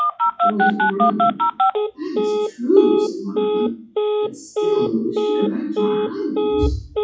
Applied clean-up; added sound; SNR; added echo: classical method WPE with log-MMSE.